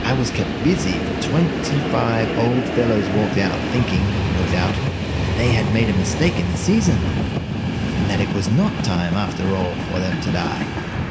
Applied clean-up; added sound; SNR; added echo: none; Train; 1 dB; reverberation time 1.6 s.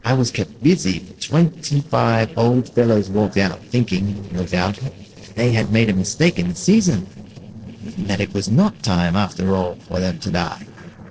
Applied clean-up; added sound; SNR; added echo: neural separator model SepFormer DNS4.